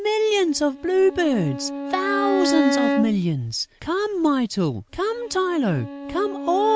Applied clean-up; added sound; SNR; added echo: none; Bowed string instrument; 6 dB; none.